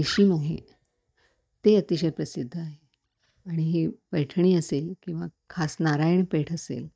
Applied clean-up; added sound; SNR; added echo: neural mask model DeepFilterNet 3.